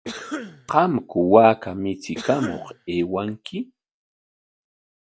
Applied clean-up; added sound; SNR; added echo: none; Cough; 13 dB; none.